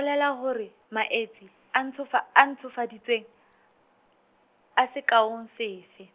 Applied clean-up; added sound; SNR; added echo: none; none; none; none.